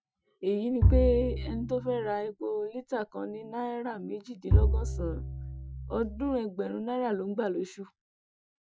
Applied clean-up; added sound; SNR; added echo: classical method Wiener filter.